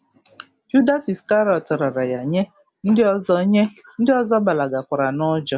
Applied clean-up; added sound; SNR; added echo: none; none; none; none.